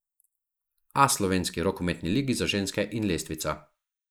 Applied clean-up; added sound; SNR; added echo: neural mask model Resemble Enhance denoiser.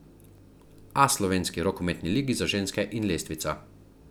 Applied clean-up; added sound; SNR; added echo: none; none; none; none.